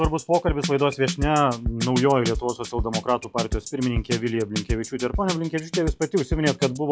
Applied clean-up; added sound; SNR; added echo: classical method log-MMSE.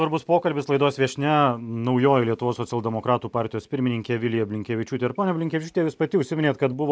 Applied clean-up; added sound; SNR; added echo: none; none; none; none.